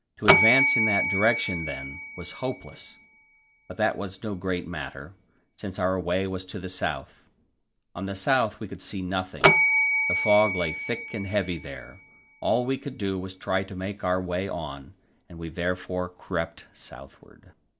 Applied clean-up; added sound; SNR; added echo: none; Bell; 1 dB; none.